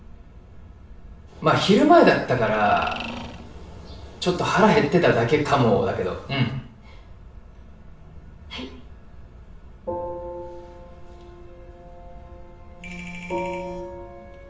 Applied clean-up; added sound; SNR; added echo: none; Mechanisms; 13 dB; reverberation time 0.6 s.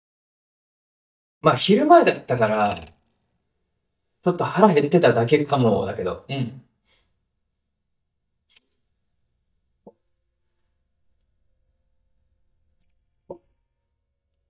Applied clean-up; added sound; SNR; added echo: neural mask model DeepFilterNet 3.